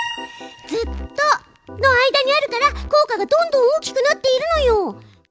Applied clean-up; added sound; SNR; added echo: none; none; none; none.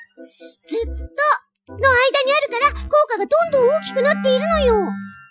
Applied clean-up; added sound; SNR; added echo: classical method Wiener filter.